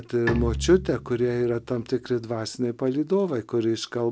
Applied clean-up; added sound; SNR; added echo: none; Bowed string instrument; 10 dB; none.